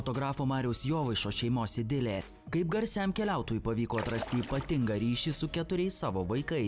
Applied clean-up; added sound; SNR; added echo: none; Splash, splatter; 12 dB; none.